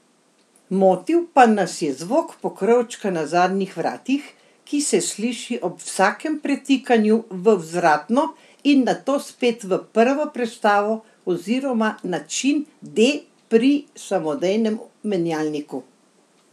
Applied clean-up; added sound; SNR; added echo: none; none; none; none.